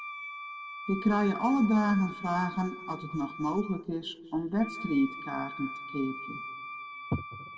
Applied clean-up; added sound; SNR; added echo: none; Wind instrument, woodwind instrument; 11 dB; reverberation time 1.2 s.